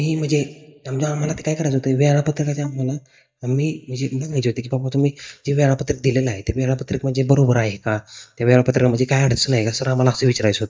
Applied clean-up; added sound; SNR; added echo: neural mask model DeepFilterNet 3.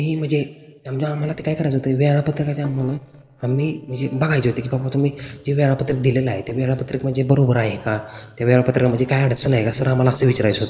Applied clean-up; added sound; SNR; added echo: neural separator model SepFormer DNS4.